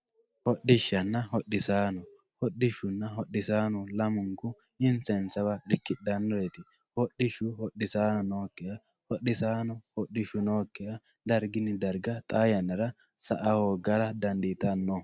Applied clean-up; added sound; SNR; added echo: none; none; none; none.